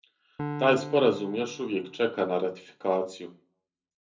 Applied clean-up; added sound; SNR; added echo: none; Piano; 13 dB; reverberation time 0.3 s.